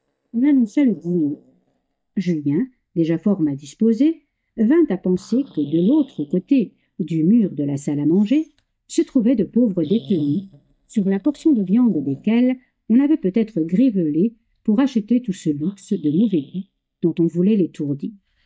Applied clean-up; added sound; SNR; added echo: neural mask model DeepFilterNet 3.